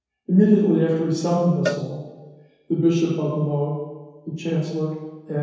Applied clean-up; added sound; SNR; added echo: none; Cowbell; 13 dB; reverberation time 1.2 s.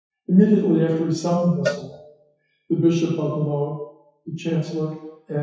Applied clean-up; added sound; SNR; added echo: classical method WPE with log-MMSE.